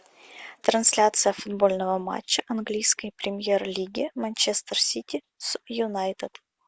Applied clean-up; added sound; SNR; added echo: none; none; none; none.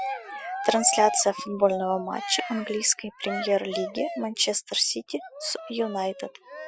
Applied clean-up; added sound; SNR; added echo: classical method Wiener filter.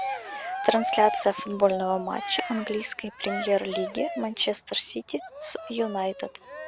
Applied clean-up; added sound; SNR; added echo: none; Cheering; 8 dB; none.